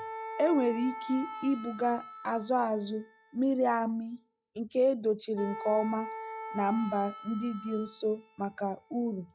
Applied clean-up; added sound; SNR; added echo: classical method log-MMSE.